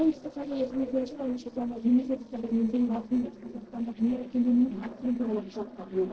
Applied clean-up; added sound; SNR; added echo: neural separator model SepFormer DNS4.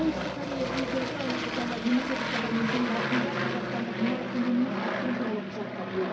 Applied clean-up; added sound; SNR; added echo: none; Aircraft; 0 dB; reverberation time 0.4 s.